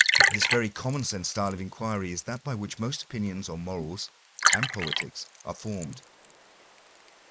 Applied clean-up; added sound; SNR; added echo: neural mask model Resemble Enhance denoiser.